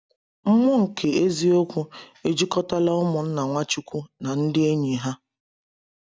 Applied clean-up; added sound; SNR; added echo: none; none; none; none.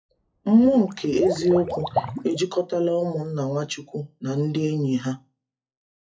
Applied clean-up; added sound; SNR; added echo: classical method WPE with log-MMSE.